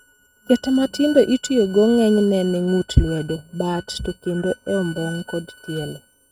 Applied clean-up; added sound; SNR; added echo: neural mask model RNNoise.